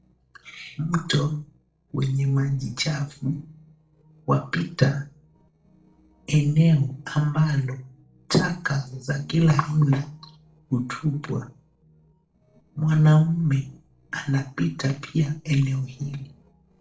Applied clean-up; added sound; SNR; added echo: neural separator model SepFormer DNS4.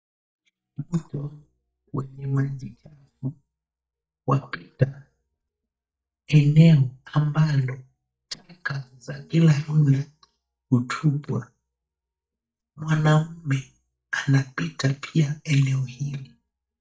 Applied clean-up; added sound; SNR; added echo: neural mask model DeepFilterNet 3.